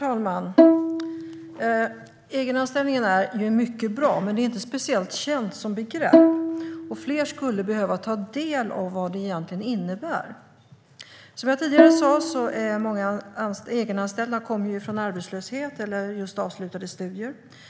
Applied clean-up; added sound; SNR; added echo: none; Bowed string instrument; -4 dB; none.